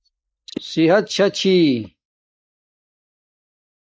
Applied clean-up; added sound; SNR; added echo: neural mask model Resemble Enhance denoiser.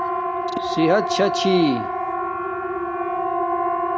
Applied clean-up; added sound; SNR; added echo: none; Siren; -1 dB; none.